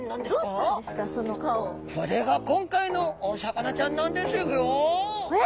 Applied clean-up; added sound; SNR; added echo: none; none; none; none.